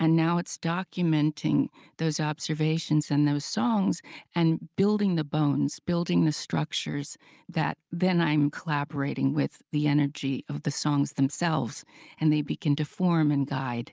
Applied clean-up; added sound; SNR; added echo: none; none; none; none.